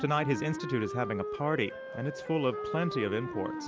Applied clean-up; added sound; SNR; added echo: none; Wind instrument, woodwind instrument; 6 dB; none.